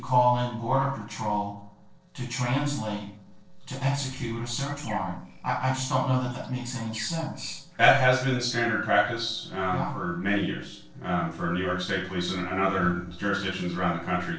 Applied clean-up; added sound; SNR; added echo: neural separator model SepFormer DNS4.